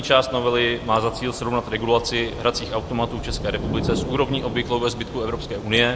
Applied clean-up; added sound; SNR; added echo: none; Thunder / Rain; 9 dB; none.